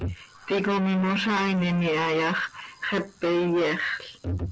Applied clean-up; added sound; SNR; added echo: none; none; none; none.